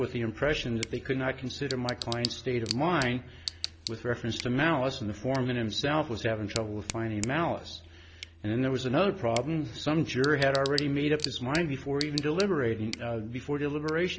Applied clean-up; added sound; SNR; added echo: none; Tick / Bicycle; 13 dB; none.